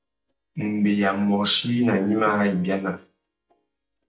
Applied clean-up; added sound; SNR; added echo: neural mask model DeepFilterNet 3.